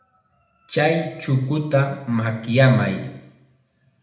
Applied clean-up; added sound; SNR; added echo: none; none; none; reverberation time 0.8 s.